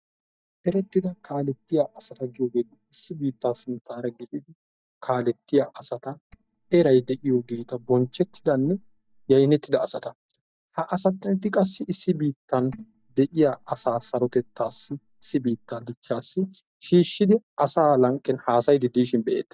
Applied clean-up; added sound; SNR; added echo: neural mask model DeepFilterNet 3.